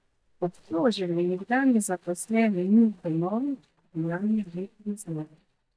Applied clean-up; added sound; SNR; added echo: neural mask model DeepFilterNet 3.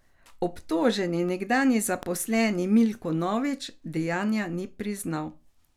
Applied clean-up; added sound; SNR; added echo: none; none; none; none.